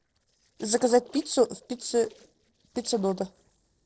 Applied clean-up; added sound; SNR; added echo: neural separator model SepFormer DNS4.